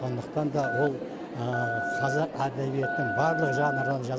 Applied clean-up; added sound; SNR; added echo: none; Telephone; 3 dB; none.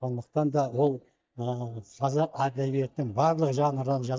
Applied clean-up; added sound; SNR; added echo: neural mask model DeepFilterNet 3.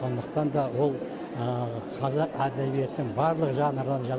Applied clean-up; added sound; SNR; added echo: none; none; none; none.